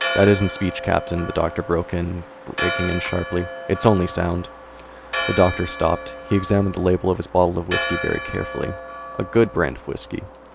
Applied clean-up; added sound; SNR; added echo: none; Church bell; 8 dB; none.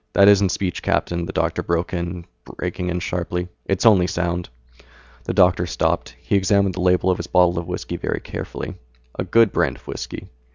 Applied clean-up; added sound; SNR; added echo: none; none; none; none.